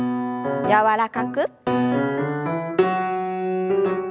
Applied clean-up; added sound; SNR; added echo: none; none; none; none.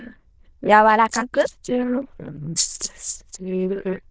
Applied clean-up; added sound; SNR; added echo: neural diffusion model UNIVERSE++.